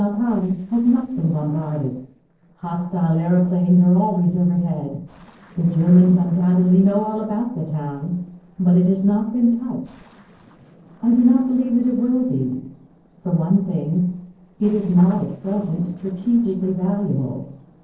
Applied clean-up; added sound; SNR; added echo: neural separator model SepFormer DNS4.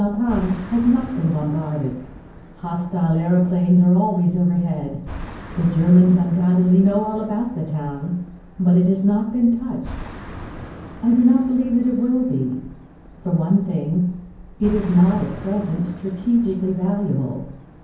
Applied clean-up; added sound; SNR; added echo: none; Car passing by; 17 dB; reverberation time 0.9 s.